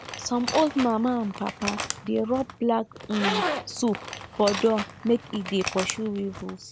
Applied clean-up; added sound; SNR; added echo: none; Zipper (clothing); 7 dB; none.